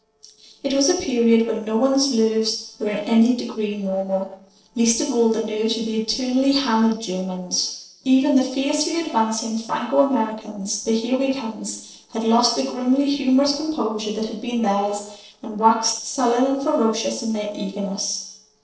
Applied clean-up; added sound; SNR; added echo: neural separator model SepFormer DNS4.